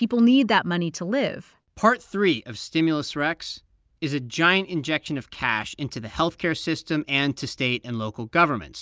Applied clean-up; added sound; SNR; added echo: none; none; none; none.